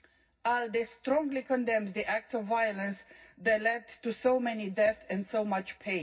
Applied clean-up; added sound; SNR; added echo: none; none; none; reverberation time 0.4 s.